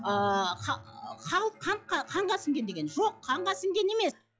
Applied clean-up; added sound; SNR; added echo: classical method log-MMSE.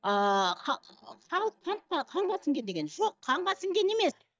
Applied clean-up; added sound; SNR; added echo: neural mask model DeepFilterNet 3.